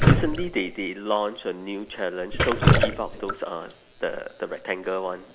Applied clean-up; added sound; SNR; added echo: none; Drip; -4 dB; none.